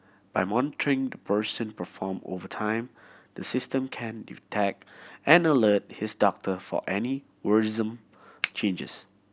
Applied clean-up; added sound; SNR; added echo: none; Finger snapping; 5 dB; none.